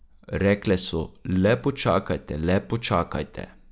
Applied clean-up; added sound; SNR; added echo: none; none; none; none.